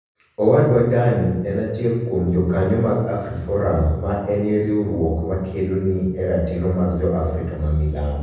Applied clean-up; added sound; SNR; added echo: none; none; none; reverberation time 1.1 s.